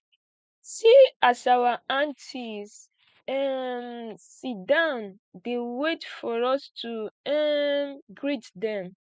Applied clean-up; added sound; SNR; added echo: none; none; none; none.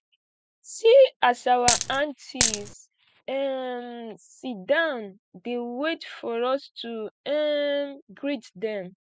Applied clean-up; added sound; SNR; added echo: none; Coin (dropping); -2 dB; none.